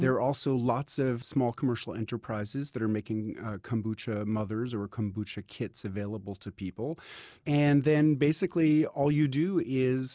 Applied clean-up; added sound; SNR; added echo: none; none; none; none.